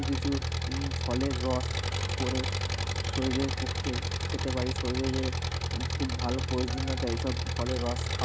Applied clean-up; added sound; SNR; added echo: none; Engine; -3 dB; none.